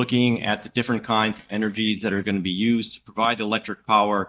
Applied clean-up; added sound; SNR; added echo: neural mask model DeepFilterNet 3.